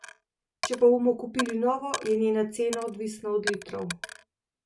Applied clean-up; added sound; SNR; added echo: none; Coin (dropping); 12 dB; none.